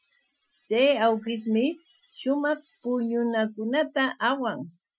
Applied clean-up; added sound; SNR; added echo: classical method Wiener filter.